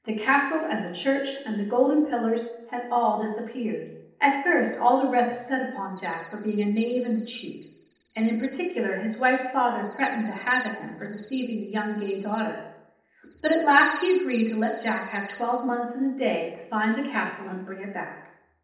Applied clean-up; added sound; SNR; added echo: neural separator model SepFormer DNS4.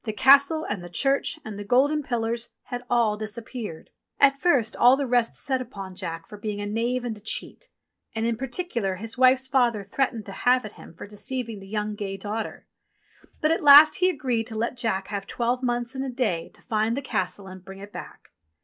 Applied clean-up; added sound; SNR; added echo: none; none; none; none.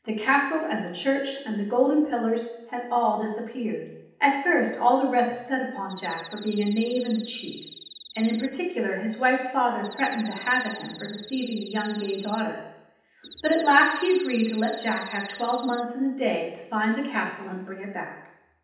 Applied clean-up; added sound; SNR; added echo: none; Cricket; 17 dB; reverberation time 0.8 s.